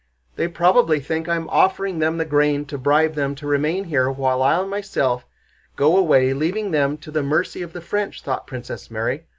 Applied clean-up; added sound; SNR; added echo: none; none; none; none.